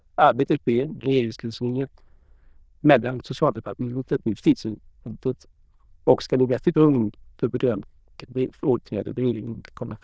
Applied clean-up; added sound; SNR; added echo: neural diffusion model UNIVERSE++.